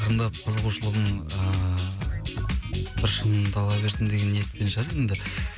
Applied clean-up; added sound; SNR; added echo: none; none; none; none.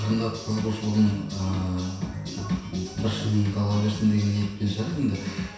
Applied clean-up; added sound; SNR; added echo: none; none; none; reverberation time 0.7 s.